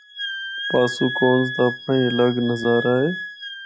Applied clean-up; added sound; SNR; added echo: classical method log-MMSE.